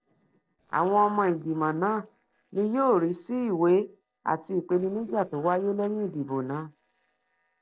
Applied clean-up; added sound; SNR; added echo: neural separator model SepFormer DNS4.